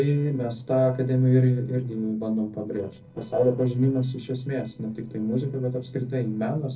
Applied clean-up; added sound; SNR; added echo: neural separator model SepFormer DNS4.